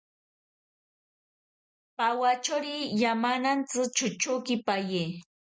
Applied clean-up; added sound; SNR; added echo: none; none; none; none.